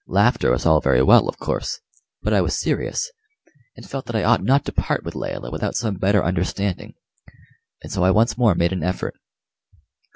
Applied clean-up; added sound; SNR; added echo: none; none; none; none.